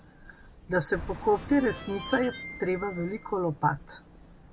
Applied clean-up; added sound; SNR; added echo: none; Harmonica + Car passing by; 13 dB; none.